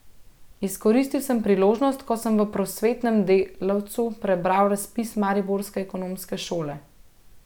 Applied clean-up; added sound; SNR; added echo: none; none; none; none.